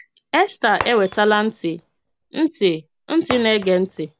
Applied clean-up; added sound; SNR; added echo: none; Shatter; 16 dB; none.